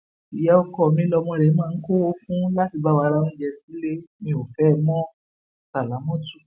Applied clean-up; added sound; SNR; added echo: none; none; none; none.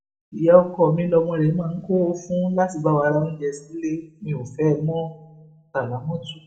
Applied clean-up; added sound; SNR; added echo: none; none; none; reverberation time 0.4 s.